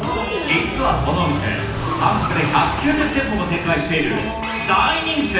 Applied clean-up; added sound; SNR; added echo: none; Car; 7 dB; reverberation time 0.9 s.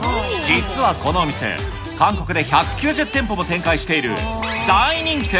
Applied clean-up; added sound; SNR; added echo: none; none; none; none.